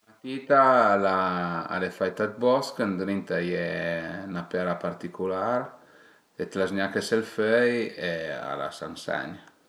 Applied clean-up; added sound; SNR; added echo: none; none; none; none.